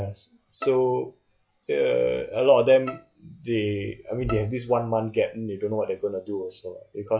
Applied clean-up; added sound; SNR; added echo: classical method log-MMSE.